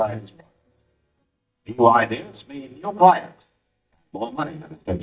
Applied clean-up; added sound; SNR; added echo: neural mask model DeepFilterNet 3.